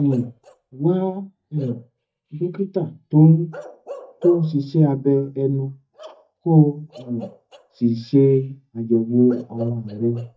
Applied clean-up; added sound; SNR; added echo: neural mask model DeepFilterNet 3.